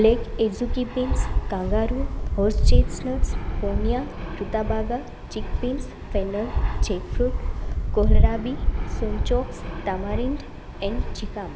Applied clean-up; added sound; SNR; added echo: none; Fixed-wing aircraft, airplane; -4 dB; none.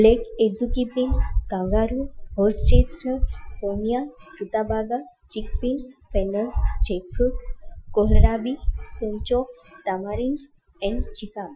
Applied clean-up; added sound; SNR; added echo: classical method Wiener filter.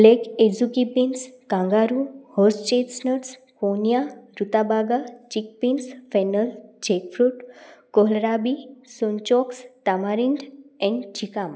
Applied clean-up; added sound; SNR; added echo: none; none; none; none.